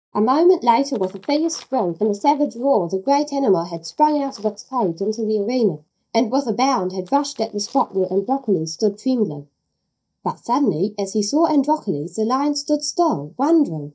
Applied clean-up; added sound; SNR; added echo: neural mask model DeepFilterNet 3.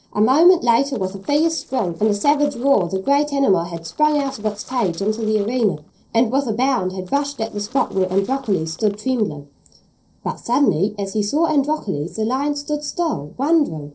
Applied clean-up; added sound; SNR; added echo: neural separator model SepFormer DNS4.